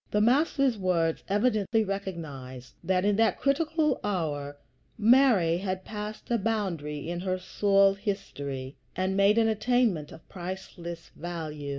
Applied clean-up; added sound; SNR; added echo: none; none; none; none.